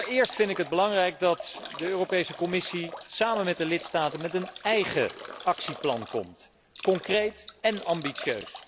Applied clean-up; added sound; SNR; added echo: none; Drip / Trickle, dribble / Bathtub (filling or washing); 14 dB; none.